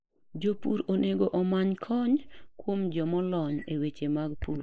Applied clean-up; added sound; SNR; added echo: neural mask model Resemble Enhance denoiser.